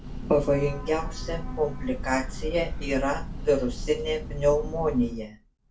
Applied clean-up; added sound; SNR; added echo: none; Train / Breathing; 6 dB; reverberation time 0.2 s.